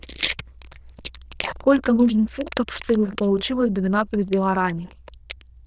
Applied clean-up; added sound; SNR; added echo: neural diffusion model UNIVERSE++.